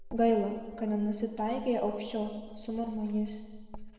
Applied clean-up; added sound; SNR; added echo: none; Writing; 15 dB; reverberation time 1.7 s.